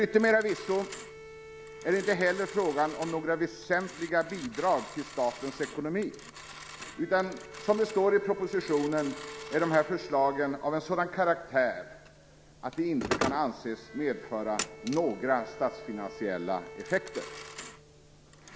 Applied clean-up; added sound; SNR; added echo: none; Bowed string instrument + Telephone; 13 dB; none.